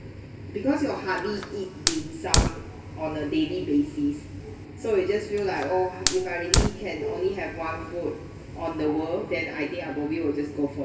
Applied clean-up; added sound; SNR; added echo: none; Fire; 2 dB; reverberation time 1.8 s.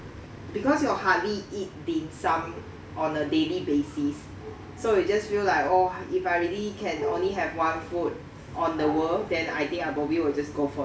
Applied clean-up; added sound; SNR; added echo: none; none; none; none.